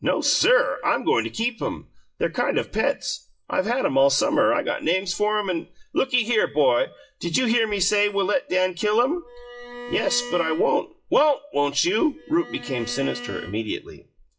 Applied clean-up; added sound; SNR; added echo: classical method WPE with log-MMSE.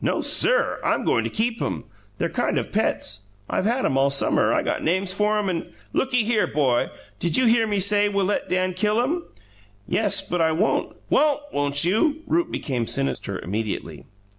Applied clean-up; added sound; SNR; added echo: none; none; none; none.